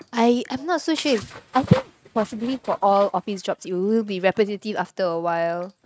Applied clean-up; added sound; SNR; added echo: neural mask model RNNoise.